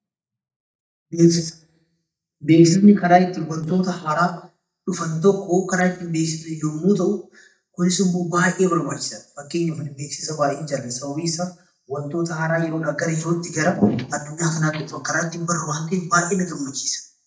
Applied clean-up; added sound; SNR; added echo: neural mask model DeepFilterNet 3.